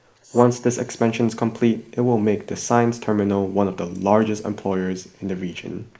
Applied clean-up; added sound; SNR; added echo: neural mask model Resemble Enhance denoiser.